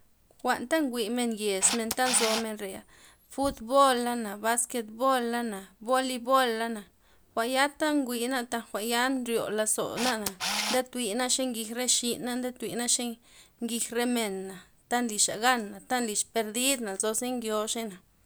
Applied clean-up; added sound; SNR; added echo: none; Camera; 13 dB; none.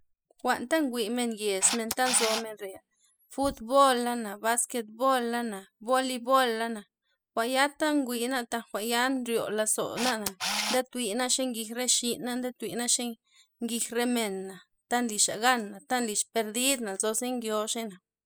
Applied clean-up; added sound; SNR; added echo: classical method spectral subtraction.